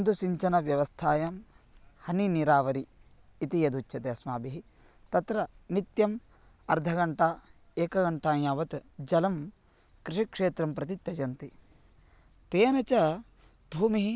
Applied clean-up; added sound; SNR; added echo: none; none; none; none.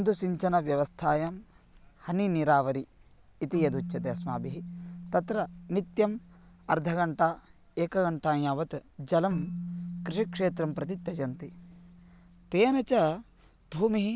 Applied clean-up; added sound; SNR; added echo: none; Keyboard (musical); 13 dB; none.